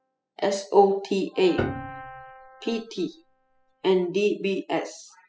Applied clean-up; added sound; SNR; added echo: classical method spectral subtraction.